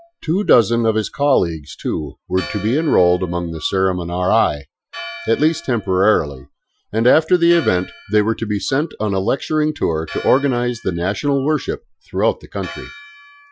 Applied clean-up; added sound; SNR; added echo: classical method Wiener filter.